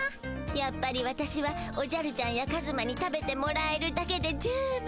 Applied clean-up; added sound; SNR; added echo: none; none; none; none.